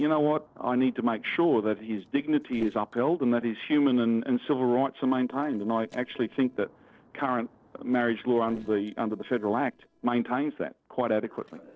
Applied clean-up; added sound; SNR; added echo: neural separator model SepFormer DNS4.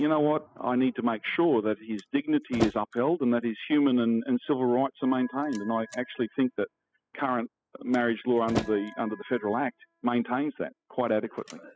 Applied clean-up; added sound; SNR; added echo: classical method spectral subtraction.